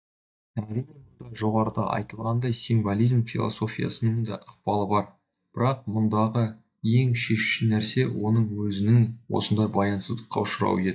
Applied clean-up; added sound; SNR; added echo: neural mask model DeepFilterNet 3.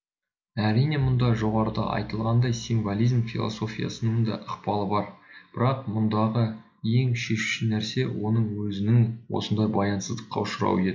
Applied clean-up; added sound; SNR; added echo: none; Bowed string instrument; 19 dB; none.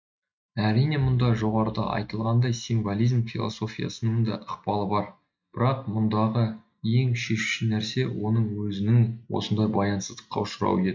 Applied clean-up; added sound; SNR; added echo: neural mask model RNNoise.